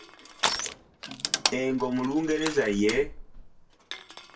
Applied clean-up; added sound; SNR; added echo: none; Crushing; 5 dB; reverberation time 0.2 s.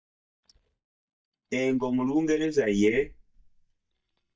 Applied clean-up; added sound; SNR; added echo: neural mask model DeepFilterNet 3.